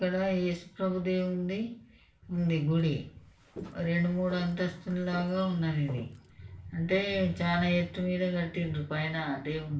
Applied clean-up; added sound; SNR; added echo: none; Walk, footsteps; 19 dB; reverberation time 0.4 s.